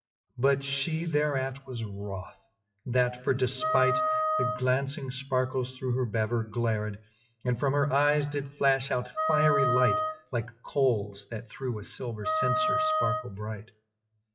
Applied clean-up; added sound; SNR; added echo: classical method WPE with log-MMSE.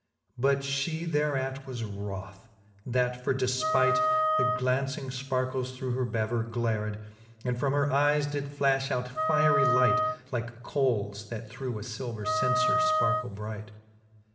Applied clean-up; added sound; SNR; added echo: none; Wind instrument, woodwind instrument; -2 dB; reverberation time 1.4 s.